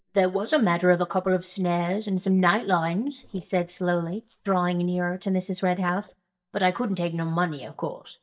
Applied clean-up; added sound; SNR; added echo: neural mask model DeepFilterNet 3.